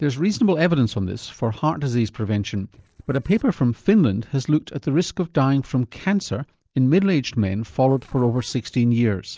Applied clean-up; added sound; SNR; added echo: neural separator model SepFormer DNS4.